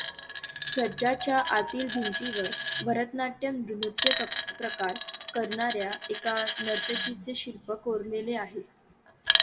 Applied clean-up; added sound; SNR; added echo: none; Coin (dropping); 3 dB; reverberation time 0.3 s.